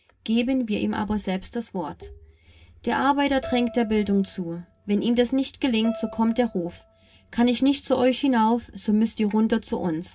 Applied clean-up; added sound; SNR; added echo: none; Bowed string instrument; 18 dB; reverberation time 0.3 s.